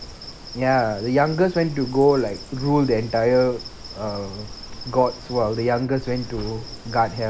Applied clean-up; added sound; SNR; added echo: none; Insect; 15 dB; none.